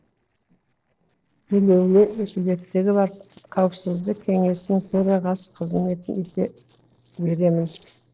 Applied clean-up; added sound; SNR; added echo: neural separator model SepFormer DNS4.